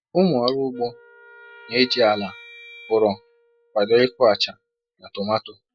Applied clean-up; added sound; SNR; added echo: classical method log-MMSE.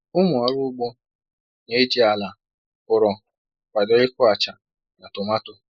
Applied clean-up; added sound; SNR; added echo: neural mask model Resemble Enhance denoiser.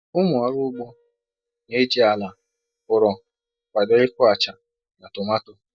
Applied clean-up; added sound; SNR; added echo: neural mask model DeepFilterNet 3.